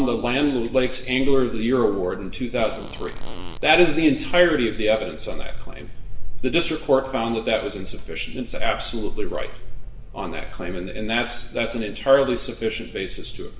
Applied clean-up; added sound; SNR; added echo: none; Fart; 19 dB; reverberation time 1.6 s.